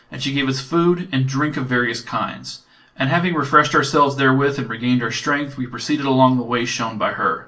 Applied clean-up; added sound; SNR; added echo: none; none; none; reverberation time 0.3 s.